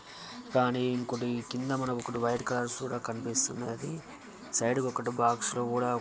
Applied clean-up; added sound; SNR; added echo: none; none; none; none.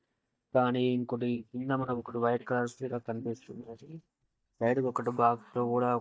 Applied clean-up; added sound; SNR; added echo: neural mask model DeepFilterNet 3.